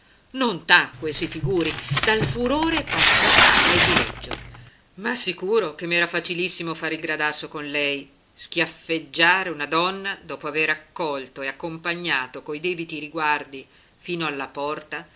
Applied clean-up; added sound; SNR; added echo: none; Tearing; -4 dB; none.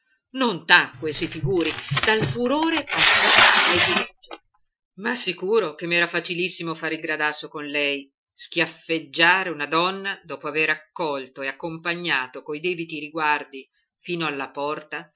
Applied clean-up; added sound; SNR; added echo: classical method Wiener filter.